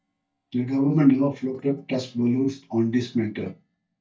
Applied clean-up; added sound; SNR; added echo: neural mask model DeepFilterNet 3.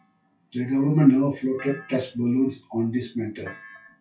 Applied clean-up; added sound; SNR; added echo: classical method WPE with log-MMSE.